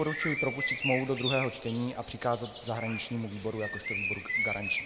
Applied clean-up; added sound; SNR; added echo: none; Bird; 2 dB; none.